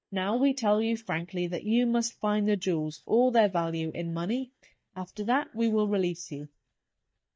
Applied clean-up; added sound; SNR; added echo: neural mask model DeepFilterNet 3.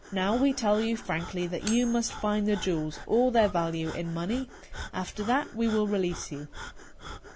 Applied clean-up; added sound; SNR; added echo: none; Breathing + Cutlery, silverware; 14 dB; none.